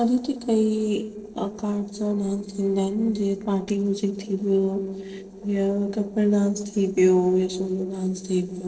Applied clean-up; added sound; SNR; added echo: neural separator model SepFormer DNS4.